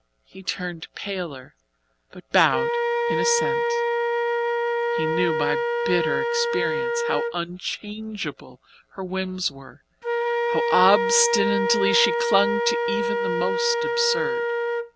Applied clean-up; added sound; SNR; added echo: none; Wind instrument, woodwind instrument; -2 dB; none.